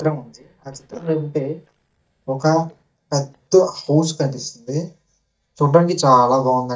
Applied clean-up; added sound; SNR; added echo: neural mask model DeepFilterNet 3.